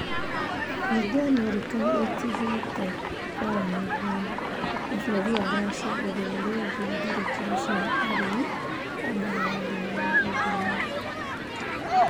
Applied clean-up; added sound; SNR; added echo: none; Human group actions; -2 dB; none.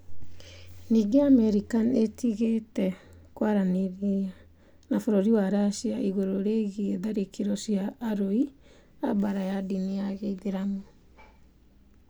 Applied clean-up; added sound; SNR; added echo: none; none; none; none.